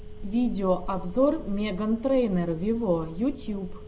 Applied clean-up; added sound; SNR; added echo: none; Telephone; 10 dB; none.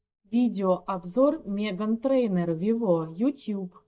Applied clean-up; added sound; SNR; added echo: neural mask model DeepFilterNet 3.